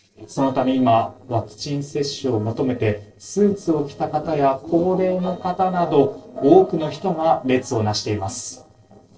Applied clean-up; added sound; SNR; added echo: neural separator model SepFormer DNS4.